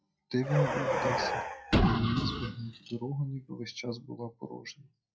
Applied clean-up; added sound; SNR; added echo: classical method WPE with log-MMSE.